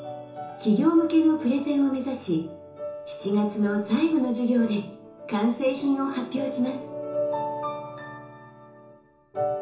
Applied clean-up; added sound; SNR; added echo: none; none; none; reverberation time 0.7 s.